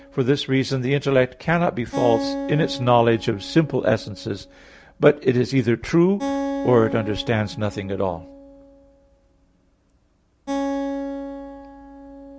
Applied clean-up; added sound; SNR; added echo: none; Acoustic guitar; 10 dB; none.